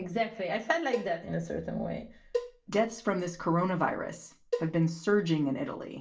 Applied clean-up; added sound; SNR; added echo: none; Cowbell; 9 dB; reverberation time 0.3 s.